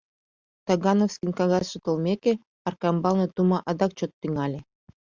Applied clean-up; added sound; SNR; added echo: none; none; none; none.